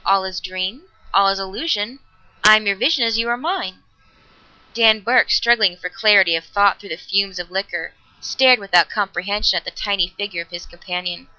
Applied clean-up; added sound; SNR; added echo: none; none; none; none.